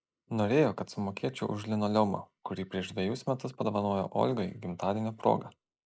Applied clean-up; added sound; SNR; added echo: neural mask model Resemble Enhance denoiser.